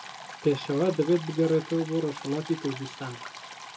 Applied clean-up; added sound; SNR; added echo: none; Stream; 14 dB; reverberation time 0.2 s.